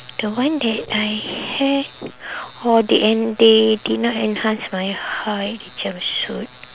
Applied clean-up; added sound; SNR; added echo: none; none; none; none.